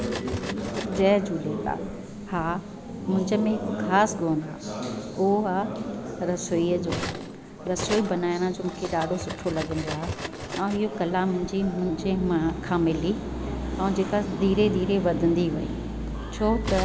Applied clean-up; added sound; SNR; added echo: none; Cutlery, silverware; 14 dB; none.